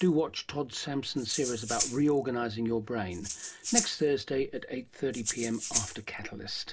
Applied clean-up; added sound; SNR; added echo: none; Rattle (instrument); 6 dB; reverberation time 0.3 s.